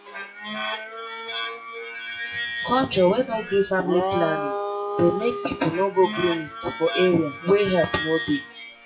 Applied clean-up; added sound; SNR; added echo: classical method WPE with log-MMSE.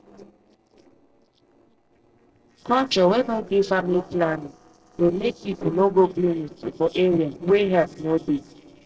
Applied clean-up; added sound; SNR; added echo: neural separator model SepFormer DNS4.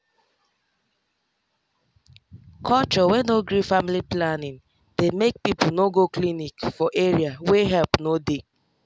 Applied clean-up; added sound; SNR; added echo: none; none; none; none.